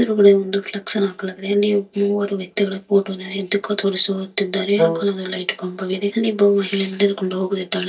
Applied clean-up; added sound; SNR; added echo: neural mask model DeepFilterNet 3.